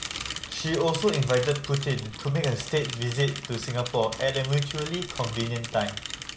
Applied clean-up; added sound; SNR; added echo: none; Mechanisms / Bicycle; 9 dB; none.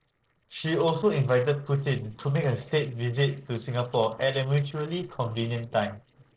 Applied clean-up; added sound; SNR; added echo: neural separator model SepFormer DNS4.